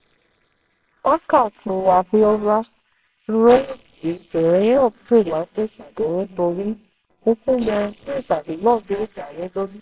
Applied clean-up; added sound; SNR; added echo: neural separator model SepFormer WHAMR!.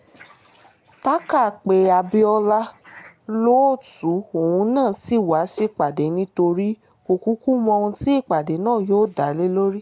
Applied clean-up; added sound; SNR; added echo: none; none; none; none.